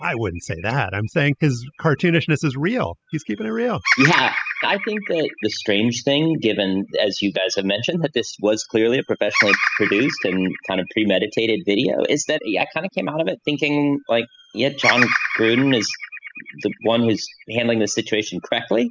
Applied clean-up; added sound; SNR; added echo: classical method spectral subtraction.